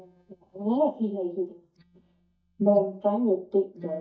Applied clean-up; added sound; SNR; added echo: neural mask model DeepFilterNet 3.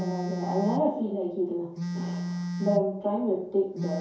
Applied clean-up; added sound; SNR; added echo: none; Telephone; 5 dB; reverberation time 2.3 s.